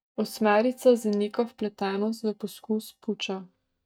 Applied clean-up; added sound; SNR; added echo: neural mask model DeepFilterNet 3.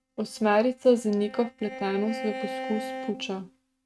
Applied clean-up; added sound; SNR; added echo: neural mask model RNNoise.